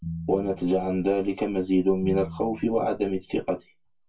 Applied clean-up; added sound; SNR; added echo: none; Piano; 14 dB; reverberation time 0.1 s.